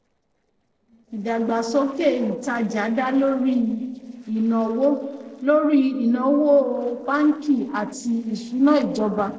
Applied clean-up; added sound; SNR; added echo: neural separator model SepFormer DNS4.